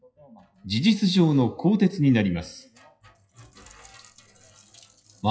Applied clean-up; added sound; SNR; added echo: classical method WPE with log-MMSE.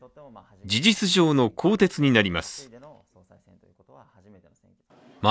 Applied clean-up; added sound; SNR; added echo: none; none; none; none.